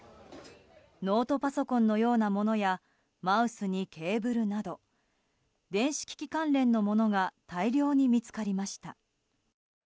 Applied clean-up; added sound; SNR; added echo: none; none; none; none.